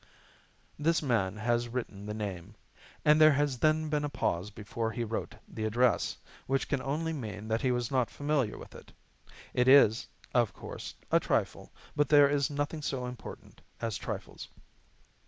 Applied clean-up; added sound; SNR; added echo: none; none; none; none.